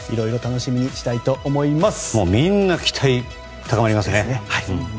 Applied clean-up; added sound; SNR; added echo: none; none; none; none.